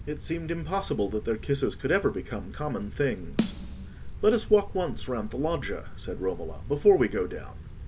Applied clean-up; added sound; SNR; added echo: none; Snare drum + Cricket; 6 dB; none.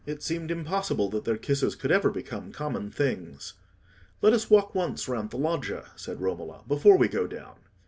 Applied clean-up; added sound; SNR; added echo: none; none; none; none.